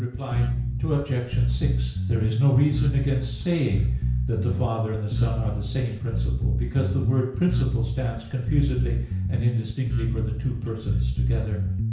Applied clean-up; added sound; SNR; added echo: none; Bass guitar; -1 dB; reverberation time 0.5 s.